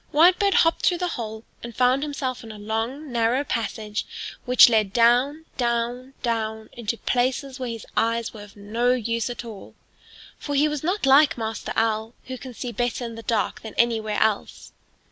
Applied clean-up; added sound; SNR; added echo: none; none; none; none.